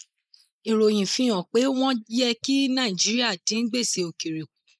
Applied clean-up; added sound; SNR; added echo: neural mask model Resemble Enhance denoiser.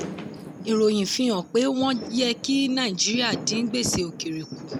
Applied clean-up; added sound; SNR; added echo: none; Fireworks; 12 dB; none.